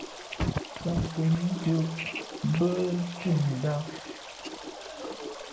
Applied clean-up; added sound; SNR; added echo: none; Stream + Mechanisms; 11 dB; none.